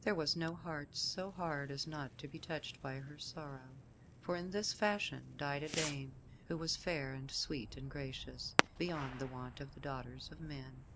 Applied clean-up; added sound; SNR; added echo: none; Fireworks; 5 dB; none.